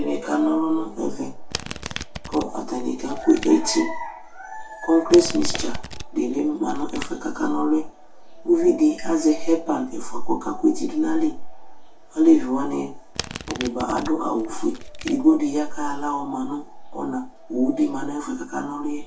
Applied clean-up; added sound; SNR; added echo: none; Domestic sounds, home sounds; 14 dB; reverberation time 0.2 s.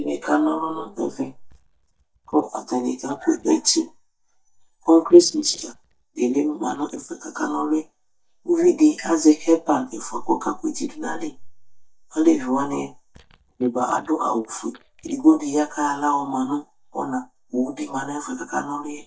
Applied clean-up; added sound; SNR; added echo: neural mask model DeepFilterNet 3.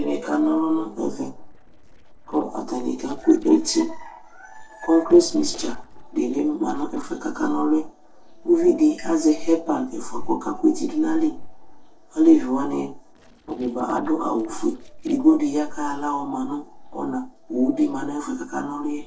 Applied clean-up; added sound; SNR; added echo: neural separator model SepFormer DNS4.